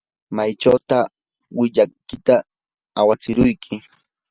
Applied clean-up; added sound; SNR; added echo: none; none; none; none.